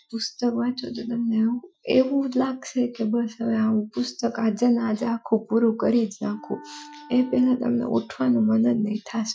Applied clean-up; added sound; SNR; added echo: classical method Wiener filter.